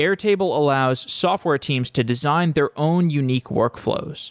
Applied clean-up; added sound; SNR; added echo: none; none; none; none.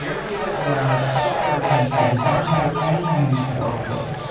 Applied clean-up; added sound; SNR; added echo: none; Fowl; 1 dB; reverberation time 1.2 s.